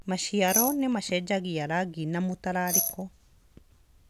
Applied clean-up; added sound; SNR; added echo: none; Glass; -2 dB; none.